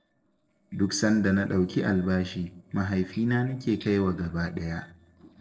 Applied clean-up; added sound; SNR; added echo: neural separator model SepFormer DNS4.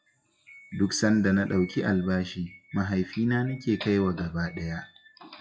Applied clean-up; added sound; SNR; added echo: classical method WPE with log-MMSE.